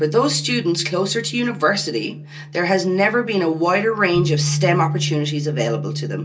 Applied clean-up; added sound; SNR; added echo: none; Bass guitar; 6 dB; reverberation time 0.2 s.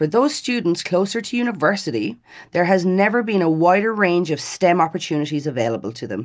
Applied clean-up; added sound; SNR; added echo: none; none; none; none.